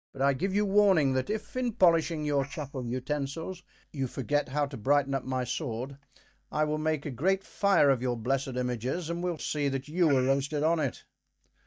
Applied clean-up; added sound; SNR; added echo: neural mask model DeepFilterNet 3.